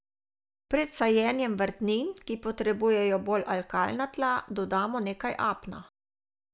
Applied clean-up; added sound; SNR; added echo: none; none; none; none.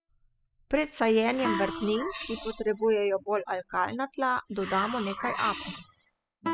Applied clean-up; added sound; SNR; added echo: classical method spectral subtraction.